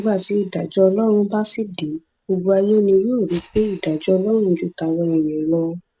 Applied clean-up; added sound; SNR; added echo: neural mask model RNNoise.